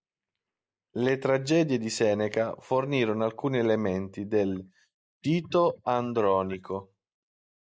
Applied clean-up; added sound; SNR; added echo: neural mask model Resemble Enhance denoiser.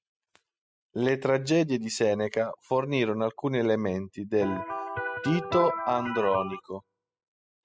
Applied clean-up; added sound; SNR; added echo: classical method spectral subtraction.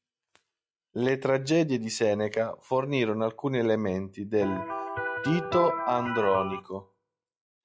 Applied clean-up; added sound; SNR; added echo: classical method log-MMSE.